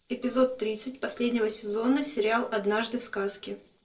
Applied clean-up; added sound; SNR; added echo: neural separator model SepFormer DNS4.